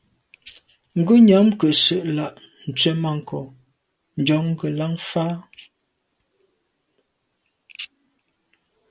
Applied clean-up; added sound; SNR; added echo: none; none; none; none.